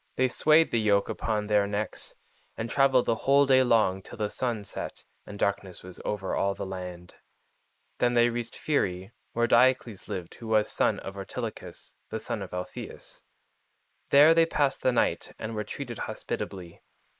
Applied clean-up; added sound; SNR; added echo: neural mask model Resemble Enhance denoiser.